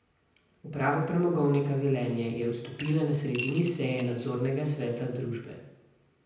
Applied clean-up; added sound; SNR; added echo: none; Coin (dropping) / Glass; 11 dB; reverberation time 0.9 s.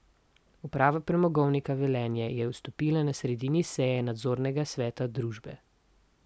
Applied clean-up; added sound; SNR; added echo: none; none; none; none.